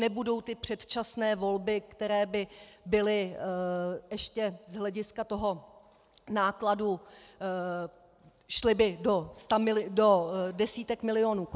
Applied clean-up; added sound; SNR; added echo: none; none; none; none.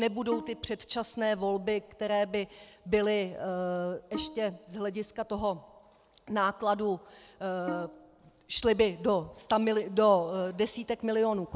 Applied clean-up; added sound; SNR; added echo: none; Bowed string instrument; 15 dB; none.